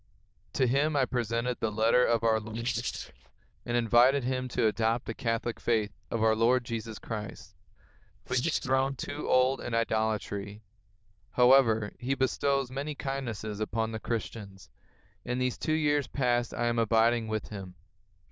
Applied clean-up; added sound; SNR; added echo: neural diffusion model UNIVERSE++.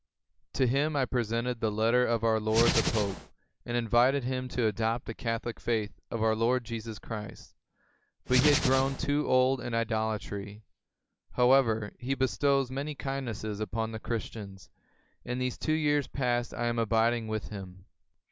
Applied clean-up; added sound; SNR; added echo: none; Hands; 1 dB; none.